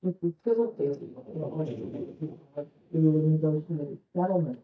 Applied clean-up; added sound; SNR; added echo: neural mask model DeepFilterNet 3.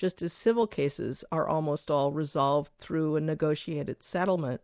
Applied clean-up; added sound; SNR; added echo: none; none; none; none.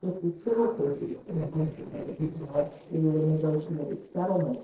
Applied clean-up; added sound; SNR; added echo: neural separator model SepFormer DNS4.